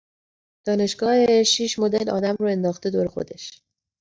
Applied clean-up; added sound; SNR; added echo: neural mask model DeepFilterNet 3.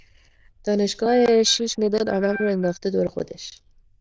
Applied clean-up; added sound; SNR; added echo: neural diffusion model UNIVERSE++.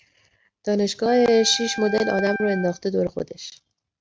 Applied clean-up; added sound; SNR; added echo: neural mask model RNNoise.